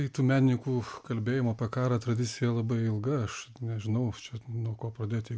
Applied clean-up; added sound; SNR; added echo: none; none; none; none.